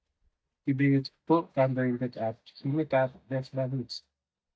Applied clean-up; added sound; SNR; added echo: neural mask model DeepFilterNet 3.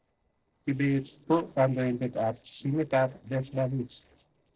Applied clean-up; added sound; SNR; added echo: neural separator model SepFormer DNS4.